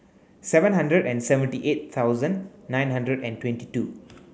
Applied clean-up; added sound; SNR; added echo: none; none; none; none.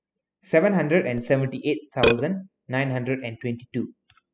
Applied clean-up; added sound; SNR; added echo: classical method spectral subtraction.